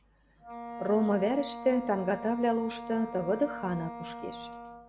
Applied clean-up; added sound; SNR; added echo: none; Wind instrument, woodwind instrument; 11 dB; none.